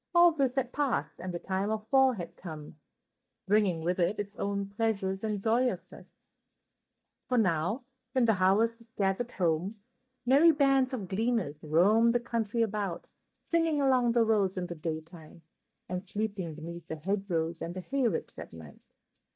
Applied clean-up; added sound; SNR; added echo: neural mask model DeepFilterNet 3.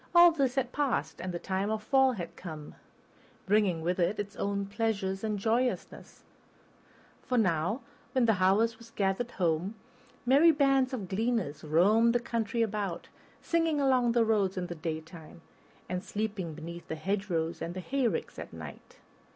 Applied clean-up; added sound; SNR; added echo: none; none; none; none.